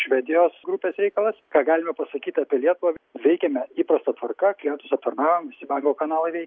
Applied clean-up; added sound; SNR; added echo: none; none; none; none.